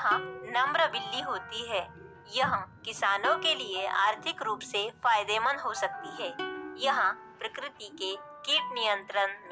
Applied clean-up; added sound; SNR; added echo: none; Plucked string instrument; 16 dB; none.